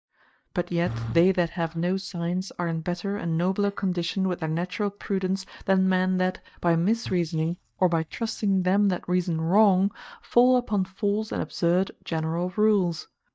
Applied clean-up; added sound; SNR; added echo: neural mask model DeepFilterNet 3.